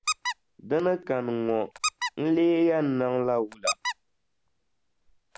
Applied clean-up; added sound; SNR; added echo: none; Squeak; 8 dB; none.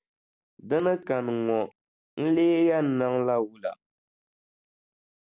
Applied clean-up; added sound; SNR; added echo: none; none; none; none.